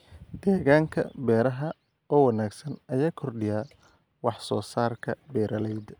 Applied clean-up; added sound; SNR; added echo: none; none; none; none.